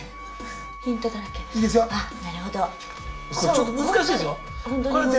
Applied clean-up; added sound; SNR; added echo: none; Wind instrument, woodwind instrument; 15 dB; reverberation time 0.4 s.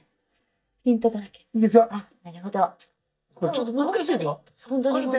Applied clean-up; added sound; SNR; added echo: neural mask model DeepFilterNet 3.